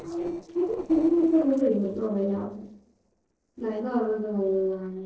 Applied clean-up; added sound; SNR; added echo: neural separator model SepFormer DNS4.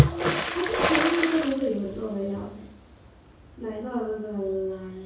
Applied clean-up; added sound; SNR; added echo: none; Water / Splash, splatter; 0 dB; reverberation time 0.6 s.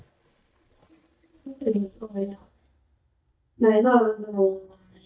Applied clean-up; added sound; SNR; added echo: neural mask model DeepFilterNet 3.